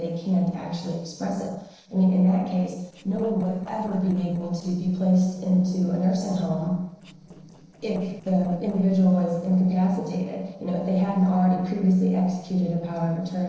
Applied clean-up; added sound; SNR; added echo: neural separator model SepFormer DNS4.